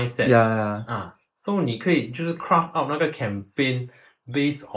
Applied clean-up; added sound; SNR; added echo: neural mask model Resemble Enhance denoiser.